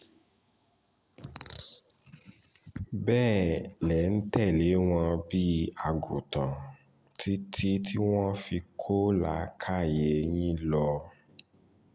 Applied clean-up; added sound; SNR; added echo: none; none; none; none.